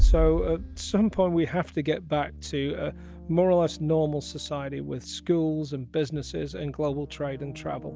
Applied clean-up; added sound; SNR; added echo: none; Bass drum; 5 dB; none.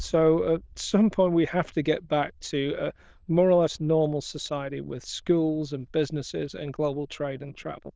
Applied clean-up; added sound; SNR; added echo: neural diffusion model UNIVERSE++.